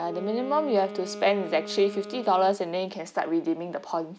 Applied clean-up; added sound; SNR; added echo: none; Wind instrument, woodwind instrument; 14 dB; none.